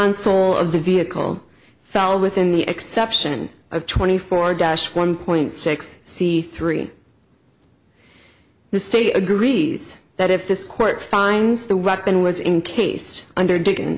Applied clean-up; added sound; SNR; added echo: none; none; none; none.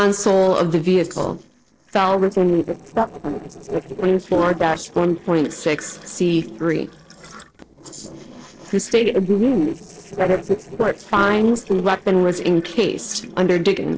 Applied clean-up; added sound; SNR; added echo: neural separator model SepFormer DNS4.